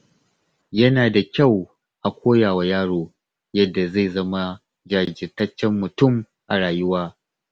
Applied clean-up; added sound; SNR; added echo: none; none; none; none.